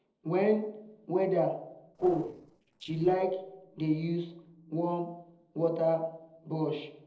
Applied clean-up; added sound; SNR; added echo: neural separator model SepFormer DNS4.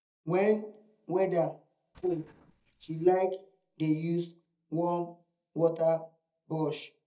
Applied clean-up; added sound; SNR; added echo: neural mask model DeepFilterNet 3.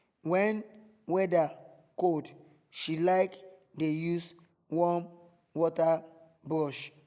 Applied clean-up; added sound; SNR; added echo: none; none; none; none.